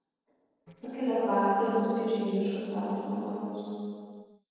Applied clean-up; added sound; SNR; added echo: neural separator model SepFormer DNS4.